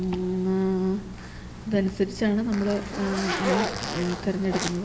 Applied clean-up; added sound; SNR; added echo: none; Zipper (clothing); 7 dB; reverberation time 2.9 s.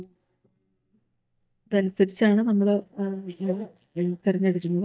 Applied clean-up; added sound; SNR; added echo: neural mask model DeepFilterNet 3.